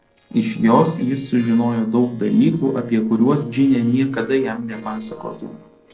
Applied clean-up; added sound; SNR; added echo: neural separator model SepFormer DNS4.